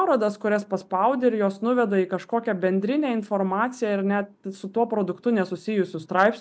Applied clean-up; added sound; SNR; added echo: none; none; none; none.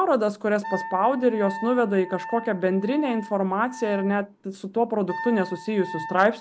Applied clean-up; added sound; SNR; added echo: none; Wind instrument, woodwind instrument; 14 dB; none.